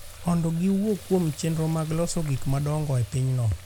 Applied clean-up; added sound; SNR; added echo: none; Water tap, faucet; 12 dB; none.